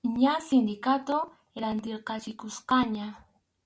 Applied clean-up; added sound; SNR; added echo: none; none; none; none.